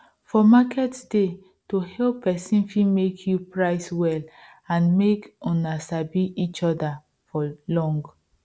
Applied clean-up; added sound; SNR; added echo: none; none; none; none.